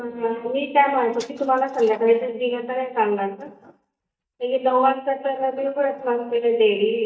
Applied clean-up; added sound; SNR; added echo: neural mask model DeepFilterNet 3.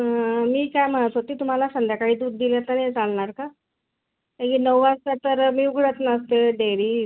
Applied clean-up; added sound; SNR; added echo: none; none; none; none.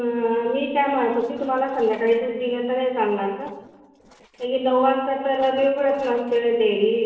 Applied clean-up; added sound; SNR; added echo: neural separator model SepFormer DNS4.